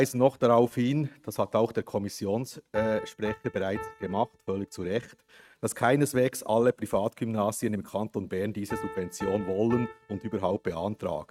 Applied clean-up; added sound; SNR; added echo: neural mask model RNNoise.